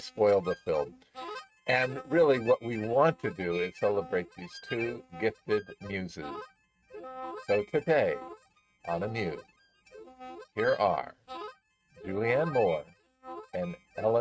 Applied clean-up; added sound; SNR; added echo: neural mask model RNNoise.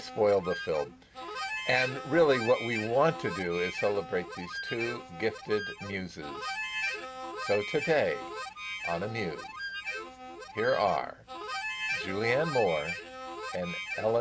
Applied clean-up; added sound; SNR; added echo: none; Harmonica; 7 dB; none.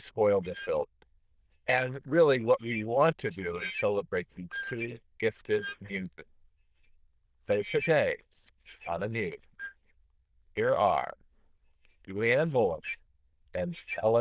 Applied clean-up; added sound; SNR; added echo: neural diffusion model UNIVERSE++.